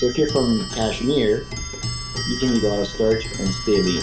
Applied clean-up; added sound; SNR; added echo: none; Clock; 7 dB; none.